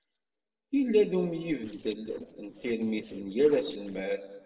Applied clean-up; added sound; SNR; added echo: neural separator model SepFormer DNS4.